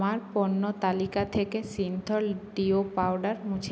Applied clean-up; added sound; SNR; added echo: none; none; none; none.